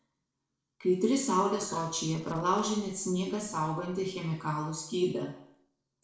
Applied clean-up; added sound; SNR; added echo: neural separator model SepFormer DNS4.